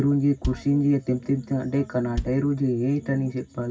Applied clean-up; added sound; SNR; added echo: none; Bass drum; 12 dB; reverberation time 0.4 s.